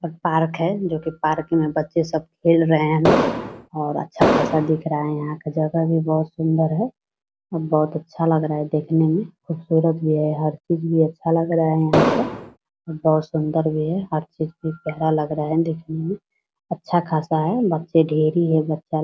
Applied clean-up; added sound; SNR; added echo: none; Explosion; -2 dB; none.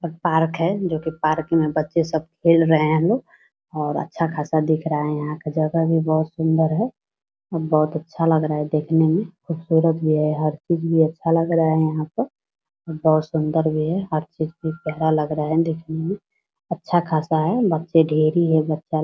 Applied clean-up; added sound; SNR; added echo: none; none; none; none.